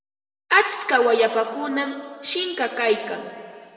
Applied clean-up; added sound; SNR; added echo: none; none; none; reverberation time 2.1 s.